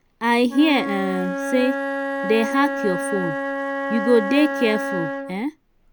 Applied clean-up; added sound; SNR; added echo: none; Wind instrument, woodwind instrument; 4 dB; none.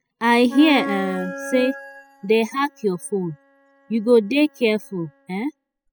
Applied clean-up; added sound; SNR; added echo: classical method spectral subtraction.